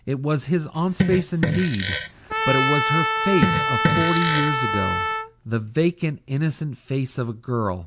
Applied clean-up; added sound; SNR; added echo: none; Trumpet + Fart; -1 dB; none.